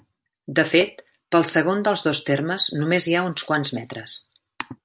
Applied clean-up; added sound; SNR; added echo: none; none; none; none.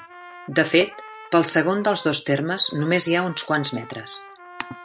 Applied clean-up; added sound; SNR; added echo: none; Trumpet; 19 dB; none.